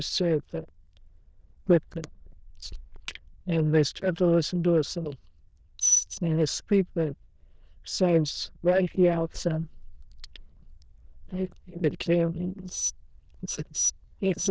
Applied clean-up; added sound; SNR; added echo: neural diffusion model UNIVERSE++.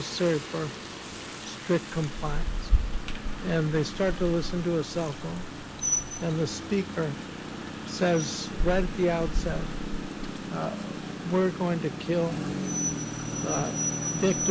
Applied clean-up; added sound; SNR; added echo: none; Rain; 1 dB; none.